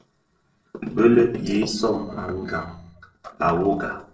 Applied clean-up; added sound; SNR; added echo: neural separator model SepFormer DNS4.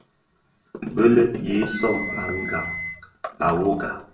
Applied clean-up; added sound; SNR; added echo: none; Wind instrument, woodwind instrument; 11 dB; reverberation time 0.2 s.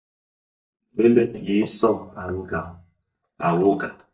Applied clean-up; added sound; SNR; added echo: neural mask model DeepFilterNet 3.